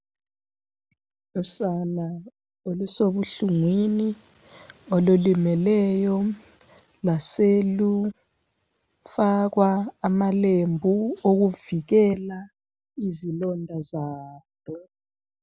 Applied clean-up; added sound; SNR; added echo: none; none; none; none.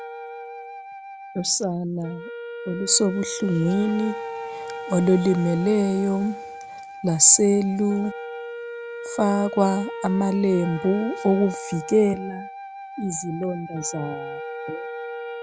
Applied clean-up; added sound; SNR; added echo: none; Wind instrument, woodwind instrument + Wind instrument, woodwind instrument; 11 dB; none.